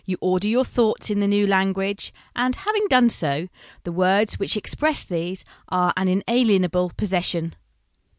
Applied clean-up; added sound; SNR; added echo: none; none; none; none.